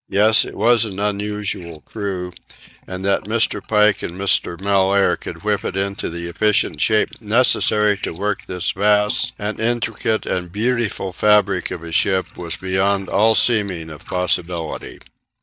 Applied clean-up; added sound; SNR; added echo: neural mask model DeepFilterNet 3.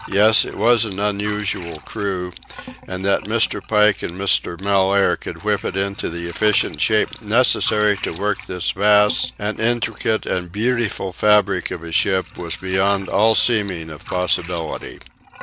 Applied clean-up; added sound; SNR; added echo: none; Sink (filling or washing) / Water; 20 dB; none.